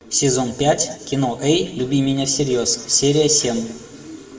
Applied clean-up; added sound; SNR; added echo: none; none; none; reverberation time 1.2 s.